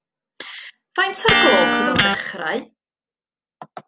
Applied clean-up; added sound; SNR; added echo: none; Electric guitar; -4 dB; none.